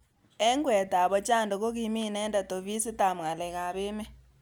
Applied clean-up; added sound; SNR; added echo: none; none; none; none.